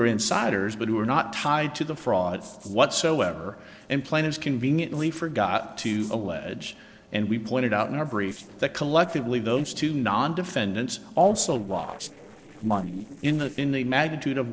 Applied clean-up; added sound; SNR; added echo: neural separator model SepFormer DNS4.